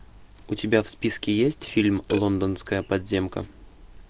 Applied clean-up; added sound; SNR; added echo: none; Burping, eructation + Crackle; 17 dB; none.